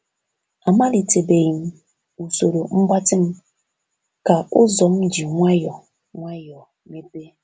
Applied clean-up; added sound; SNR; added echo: none; none; none; none.